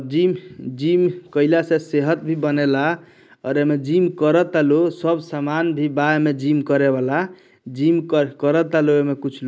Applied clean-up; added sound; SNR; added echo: none; none; none; none.